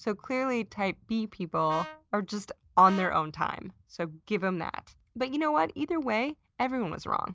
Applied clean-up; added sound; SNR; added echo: none; Brass instrument; 15 dB; none.